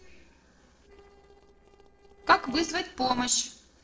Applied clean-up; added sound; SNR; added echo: neural separator model SepFormer DNS4.